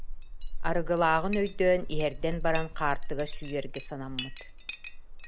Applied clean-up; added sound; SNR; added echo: none; Chink, clink; 1 dB; none.